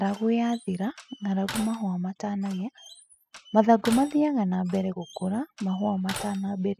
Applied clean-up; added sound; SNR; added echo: classical method spectral subtraction.